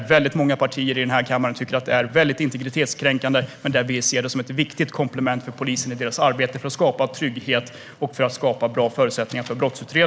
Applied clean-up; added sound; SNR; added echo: none; none; none; none.